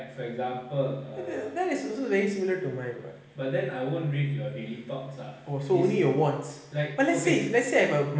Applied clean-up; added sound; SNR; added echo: none; none; none; reverberation time 1.1 s.